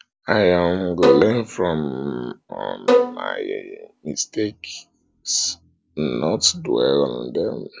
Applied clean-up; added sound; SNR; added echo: none; Bowed string instrument; 1 dB; none.